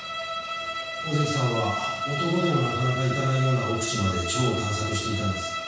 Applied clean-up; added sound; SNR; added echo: none; Bowed string instrument; 4 dB; reverberation time 0.6 s.